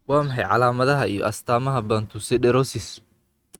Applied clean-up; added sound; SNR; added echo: neural mask model RNNoise.